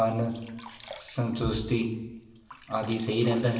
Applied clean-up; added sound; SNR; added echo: none; Sink (filling or washing); 17 dB; reverberation time 0.9 s.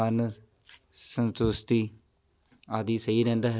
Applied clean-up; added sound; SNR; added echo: none; none; none; none.